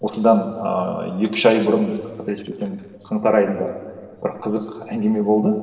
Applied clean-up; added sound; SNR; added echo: neural separator model SepFormer DNS4.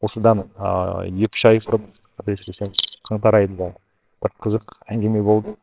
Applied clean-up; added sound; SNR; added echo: neural separator model SepFormer WHAMR!.